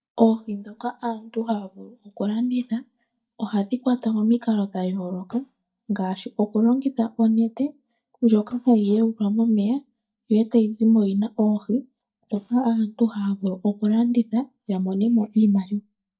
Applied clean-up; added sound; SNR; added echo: neural mask model DeepFilterNet 3.